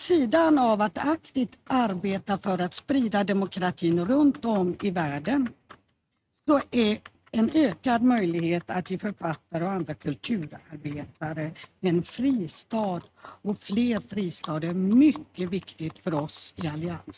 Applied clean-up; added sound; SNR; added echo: neural mask model RNNoise.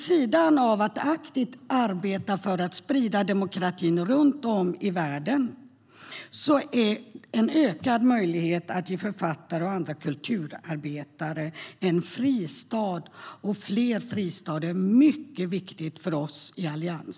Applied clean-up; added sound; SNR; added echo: none; none; none; none.